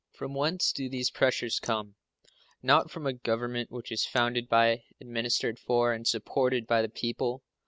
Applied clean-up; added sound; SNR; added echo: none; none; none; none.